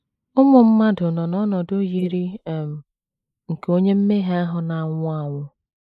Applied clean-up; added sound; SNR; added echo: neural mask model Resemble Enhance denoiser.